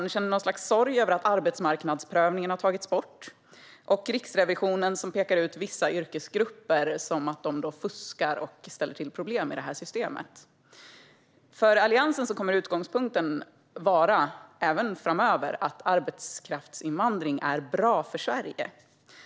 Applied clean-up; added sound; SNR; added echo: none; none; none; none.